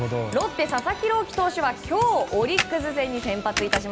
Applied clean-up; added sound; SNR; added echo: none; Computer keyboard; 9 dB; none.